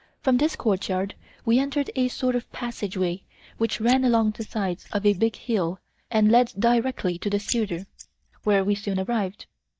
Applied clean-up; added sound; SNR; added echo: neural mask model DeepFilterNet 3.